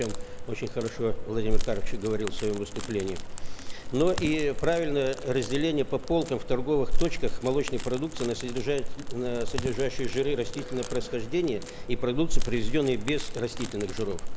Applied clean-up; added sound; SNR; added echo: none; Crackle; -2 dB; none.